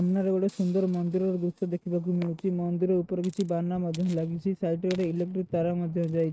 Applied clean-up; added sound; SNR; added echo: neural mask model RNNoise.